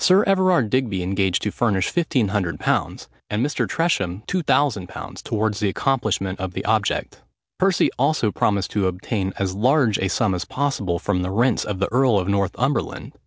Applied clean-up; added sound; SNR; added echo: none; none; none; none.